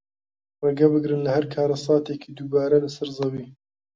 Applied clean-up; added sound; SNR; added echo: none; none; none; none.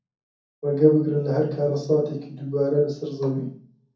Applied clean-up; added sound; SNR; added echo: none; none; none; reverberation time 0.6 s.